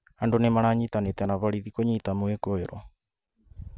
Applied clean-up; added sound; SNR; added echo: none; none; none; none.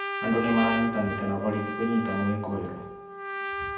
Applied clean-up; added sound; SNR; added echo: none; Trumpet; 5 dB; reverberation time 0.9 s.